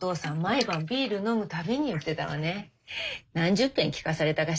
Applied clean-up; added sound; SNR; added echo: neural mask model Resemble Enhance denoiser.